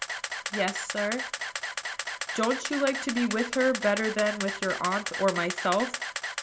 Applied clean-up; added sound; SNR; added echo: none; Camera; 5 dB; none.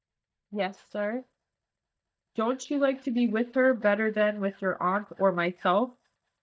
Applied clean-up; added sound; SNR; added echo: neural mask model DeepFilterNet 3.